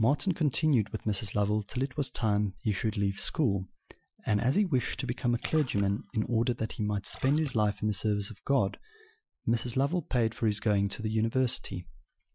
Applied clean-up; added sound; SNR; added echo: classical method Wiener filter.